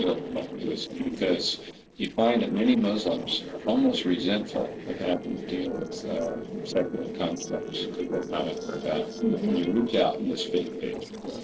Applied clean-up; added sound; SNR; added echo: neural separator model SepFormer DNS4.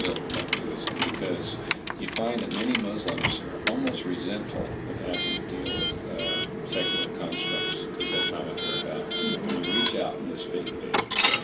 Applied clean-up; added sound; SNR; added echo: none; Coin (dropping) / Alarm; -5 dB; reverberation time 0.3 s.